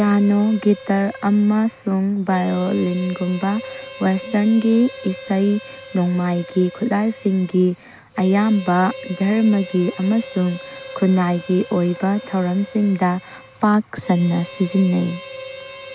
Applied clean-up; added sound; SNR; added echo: none; Harmonica; 17 dB; none.